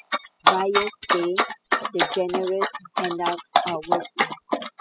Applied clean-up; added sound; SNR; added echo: classical method spectral subtraction.